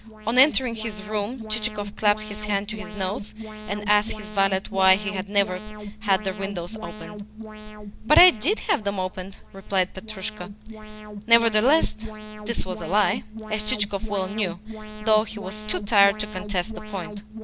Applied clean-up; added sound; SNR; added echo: none; Alarm; 11 dB; none.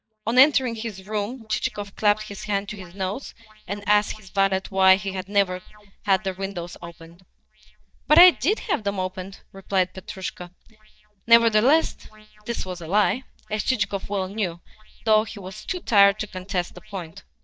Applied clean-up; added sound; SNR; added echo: neural mask model DeepFilterNet 3.